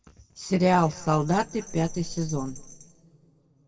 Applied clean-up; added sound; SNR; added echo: none; Bell; 15 dB; reverberation time 1.3 s.